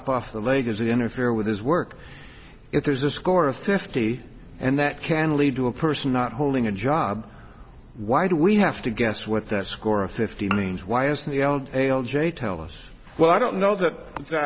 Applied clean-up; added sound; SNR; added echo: none; Bowed string instrument; 14 dB; none.